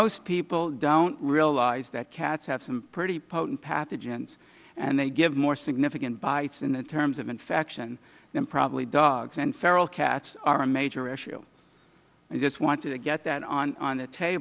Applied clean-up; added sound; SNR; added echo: none; none; none; none.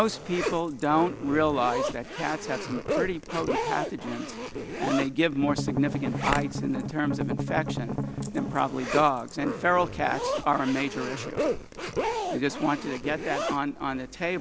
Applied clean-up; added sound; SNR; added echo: none; Strum + Zipper (clothing); 4 dB; none.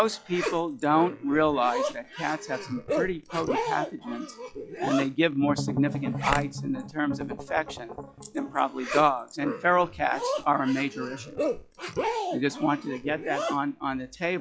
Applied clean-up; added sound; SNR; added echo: classical method log-MMSE.